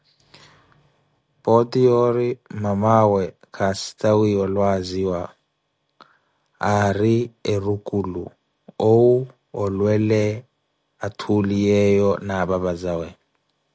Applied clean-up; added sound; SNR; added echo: none; none; none; none.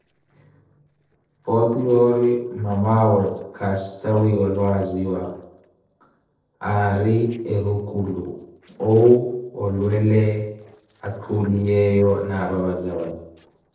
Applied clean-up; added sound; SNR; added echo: neural separator model SepFormer DNS4.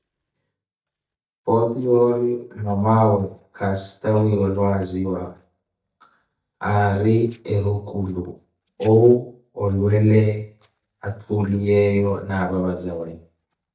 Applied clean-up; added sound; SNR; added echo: neural mask model DeepFilterNet 3.